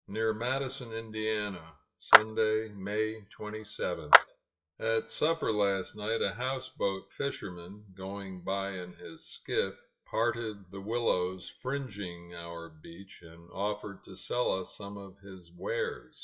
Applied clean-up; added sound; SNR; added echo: classical method WPE with log-MMSE.